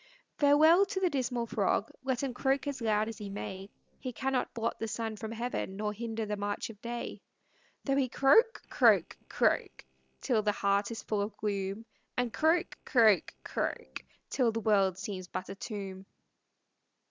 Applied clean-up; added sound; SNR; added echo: neural separator model SepFormer DNS4.